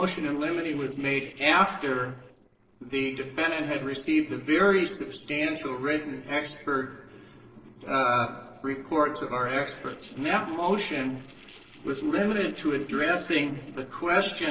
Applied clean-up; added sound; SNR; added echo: neural separator model SepFormer DNS4.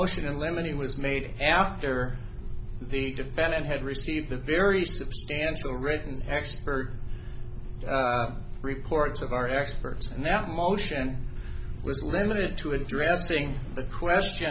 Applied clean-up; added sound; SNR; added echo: none; none; none; none.